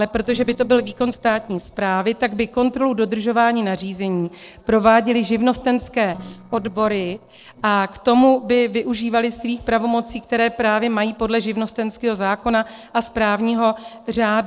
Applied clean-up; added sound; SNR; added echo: neural separator model SepFormer DNS4.